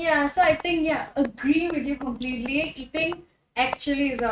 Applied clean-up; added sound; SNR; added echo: neural mask model RNNoise.